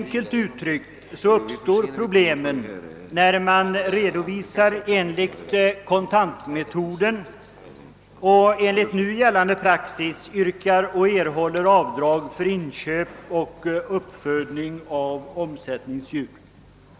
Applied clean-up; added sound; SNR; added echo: none; none; none; none.